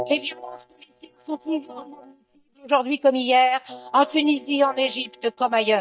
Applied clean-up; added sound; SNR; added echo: neural mask model DeepFilterNet 3.